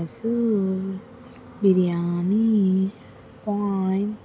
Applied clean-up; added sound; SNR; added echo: none; none; none; none.